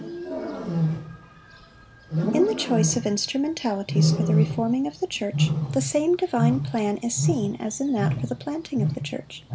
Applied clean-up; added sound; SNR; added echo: none; Wild animals; 0 dB; none.